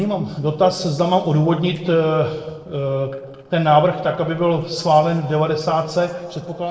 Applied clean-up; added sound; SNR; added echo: neural separator model SepFormer DNS4.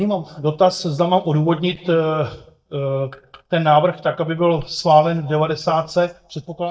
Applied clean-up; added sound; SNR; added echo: neural mask model DeepFilterNet 3.